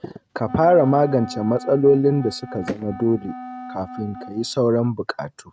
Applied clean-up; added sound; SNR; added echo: neural mask model RNNoise.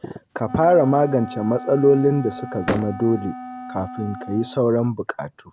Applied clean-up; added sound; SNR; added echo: none; Wind instrument, woodwind instrument + Slam; 13 dB; none.